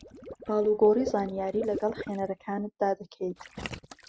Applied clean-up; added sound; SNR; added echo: none; Water / Liquid; 12 dB; none.